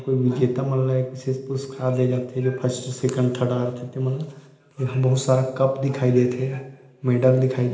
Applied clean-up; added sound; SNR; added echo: none; none; none; reverberation time 0.9 s.